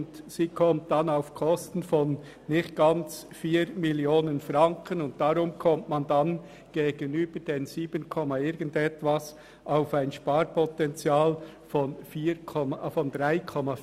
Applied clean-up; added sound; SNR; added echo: none; none; none; none.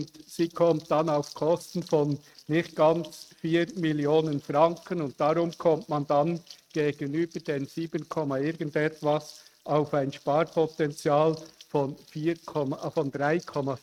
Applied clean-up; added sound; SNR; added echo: neural mask model RNNoise.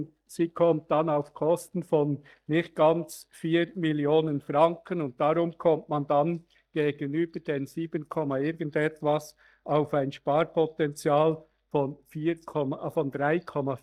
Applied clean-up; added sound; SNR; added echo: neural mask model DeepFilterNet 3.